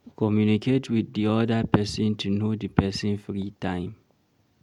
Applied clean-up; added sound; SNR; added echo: none; none; none; none.